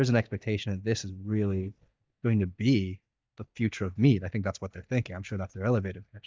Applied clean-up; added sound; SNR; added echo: neural mask model DeepFilterNet 3.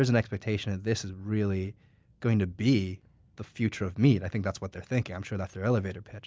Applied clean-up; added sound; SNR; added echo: none; none; none; none.